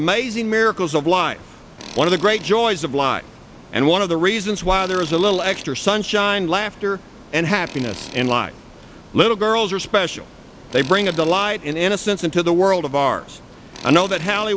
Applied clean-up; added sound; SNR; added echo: none; Tools + Ocean; 19 dB; none.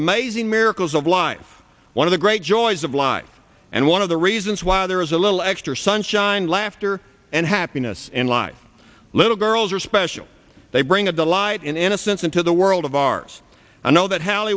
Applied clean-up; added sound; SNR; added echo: none; none; none; none.